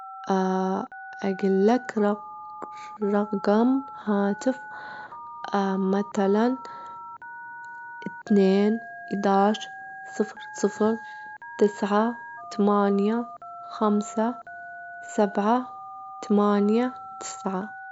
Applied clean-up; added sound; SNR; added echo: none; Telephone; 14 dB; none.